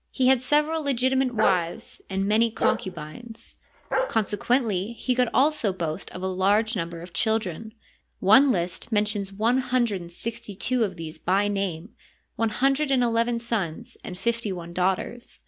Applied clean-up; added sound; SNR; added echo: none; Bark; 6 dB; none.